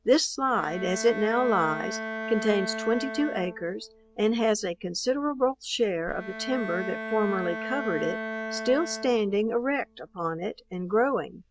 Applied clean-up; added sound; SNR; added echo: none; Bowed string instrument; 10 dB; none.